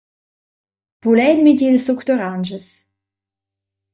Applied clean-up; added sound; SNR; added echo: neural mask model DeepFilterNet 3.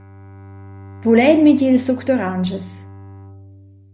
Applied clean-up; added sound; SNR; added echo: none; Bowed string instrument; 19 dB; none.